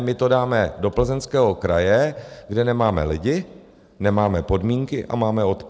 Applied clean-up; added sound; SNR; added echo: none; none; none; none.